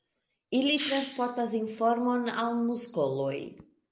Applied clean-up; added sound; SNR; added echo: none; Hiss; 13 dB; none.